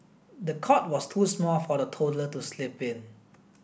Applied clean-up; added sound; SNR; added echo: none; none; none; none.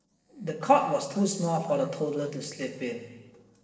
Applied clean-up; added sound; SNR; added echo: neural separator model SepFormer DNS4.